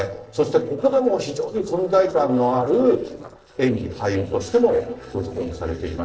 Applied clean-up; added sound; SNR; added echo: neural separator model SepFormer DNS4.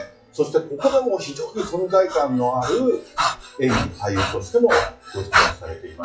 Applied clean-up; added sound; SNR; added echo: classical method WPE with log-MMSE.